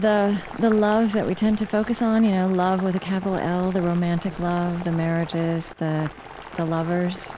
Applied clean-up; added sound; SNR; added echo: none; Keys jangling + Boiling; 15 dB; none.